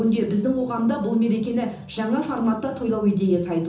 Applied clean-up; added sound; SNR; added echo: none; none; none; reverberation time 0.6 s.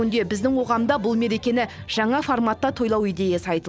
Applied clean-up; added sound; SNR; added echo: none; none; none; none.